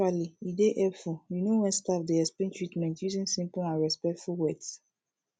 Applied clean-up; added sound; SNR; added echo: none; none; none; none.